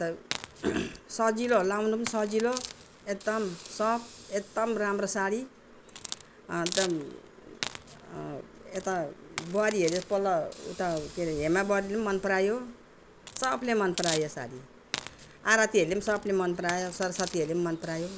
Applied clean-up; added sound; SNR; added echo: none; Hiss; 13 dB; none.